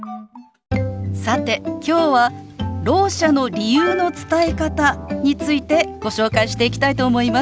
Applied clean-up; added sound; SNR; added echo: none; none; none; none.